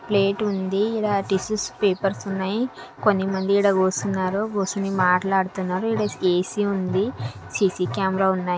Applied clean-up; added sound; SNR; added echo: none; none; none; none.